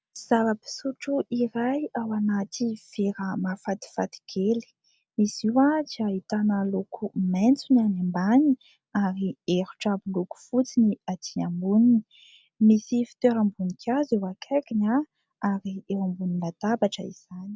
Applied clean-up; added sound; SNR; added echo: none; none; none; none.